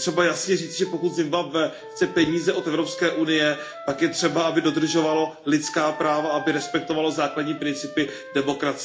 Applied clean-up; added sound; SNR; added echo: none; Wind instrument, woodwind instrument; 15 dB; reverberation time 0.4 s.